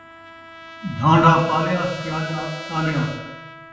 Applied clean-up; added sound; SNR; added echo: none; Trumpet; 15 dB; reverberation time 1.0 s.